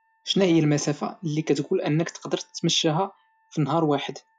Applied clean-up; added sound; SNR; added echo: classical method log-MMSE.